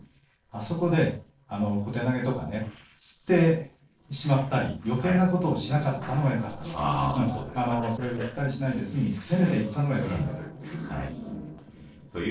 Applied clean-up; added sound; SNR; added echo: neural separator model SepFormer DNS4.